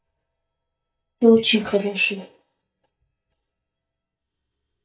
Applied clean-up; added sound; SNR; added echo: neural mask model DeepFilterNet 3.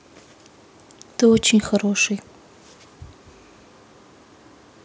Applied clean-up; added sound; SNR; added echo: none; none; none; none.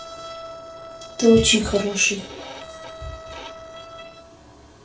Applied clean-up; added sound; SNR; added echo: neural separator model SepFormer DNS4.